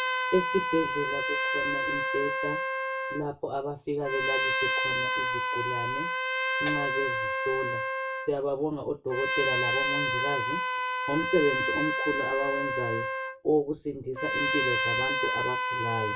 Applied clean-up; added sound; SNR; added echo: none; Trumpet; -2 dB; reverberation time 0.2 s.